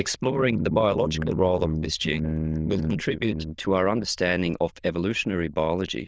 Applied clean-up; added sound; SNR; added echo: neural diffusion model UNIVERSE++.